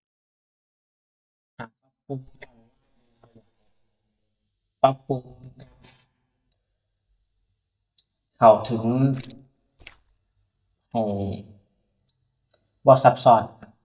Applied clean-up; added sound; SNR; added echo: neural mask model DeepFilterNet 3.